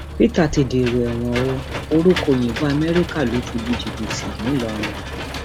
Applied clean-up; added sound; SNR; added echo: none; Engine / Mechanisms; 8 dB; none.